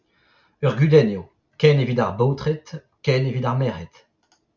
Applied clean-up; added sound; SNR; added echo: none; none; none; none.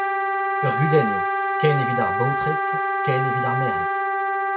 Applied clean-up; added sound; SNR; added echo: none; Wind instrument, woodwind instrument; -3 dB; none.